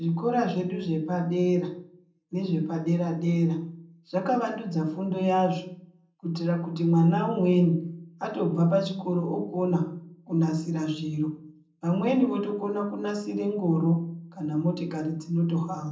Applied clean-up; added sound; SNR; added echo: none; none; none; reverberation time 0.6 s.